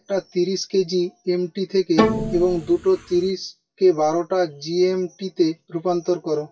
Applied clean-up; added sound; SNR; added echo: classical method WPE with log-MMSE.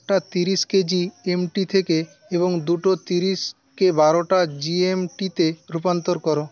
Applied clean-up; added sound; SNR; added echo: none; none; none; none.